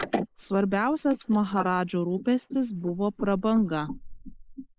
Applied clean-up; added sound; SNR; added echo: neural mask model Resemble Enhance denoiser.